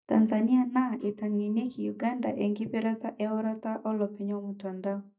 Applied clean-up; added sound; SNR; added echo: neural mask model DeepFilterNet 3.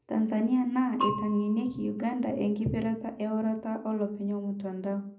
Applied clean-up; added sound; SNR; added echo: none; Bell / Percussion; 10 dB; reverberation time 0.5 s.